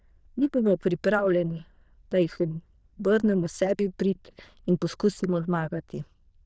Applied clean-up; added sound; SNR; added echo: neural diffusion model UNIVERSE++.